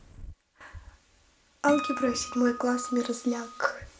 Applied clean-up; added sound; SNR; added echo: none; Acoustic guitar; 9 dB; reverberation time 0.3 s.